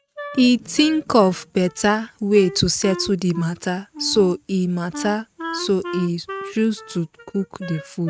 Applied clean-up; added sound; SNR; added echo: neural mask model RNNoise.